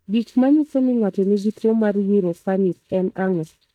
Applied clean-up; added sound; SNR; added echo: neural mask model DeepFilterNet 3.